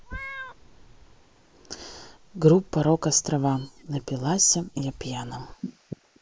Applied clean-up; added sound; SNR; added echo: neural mask model Resemble Enhance denoiser.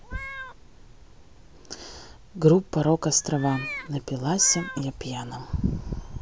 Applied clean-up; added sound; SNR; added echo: none; Meow; 16 dB; none.